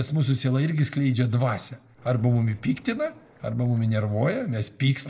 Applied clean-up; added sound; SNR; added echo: neural separator model SepFormer DNS4.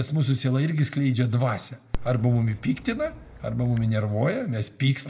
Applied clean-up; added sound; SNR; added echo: none; Dog; 11 dB; reverberation time 0.7 s.